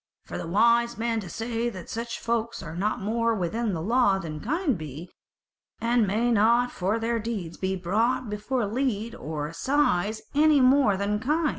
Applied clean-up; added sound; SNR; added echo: none; none; none; none.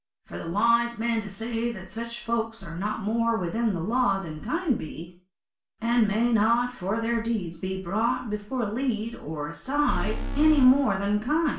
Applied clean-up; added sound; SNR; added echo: none; Alarm; 4 dB; reverberation time 0.3 s.